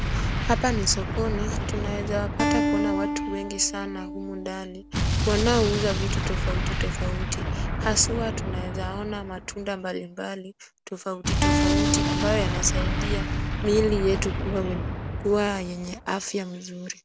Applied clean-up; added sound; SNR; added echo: none; Acoustic guitar + Explosion; -2 dB; none.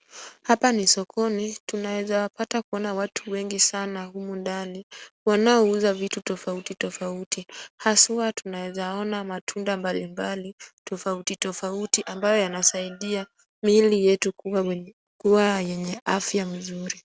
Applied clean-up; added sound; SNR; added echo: none; none; none; none.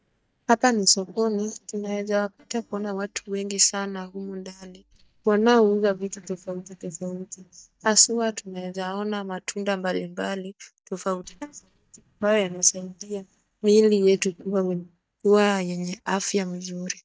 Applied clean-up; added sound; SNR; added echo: neural mask model DeepFilterNet 3.